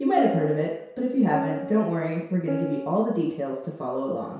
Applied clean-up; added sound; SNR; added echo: none; Piano; 5 dB; reverberation time 0.7 s.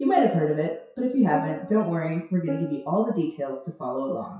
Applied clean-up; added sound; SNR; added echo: classical method WPE with log-MMSE.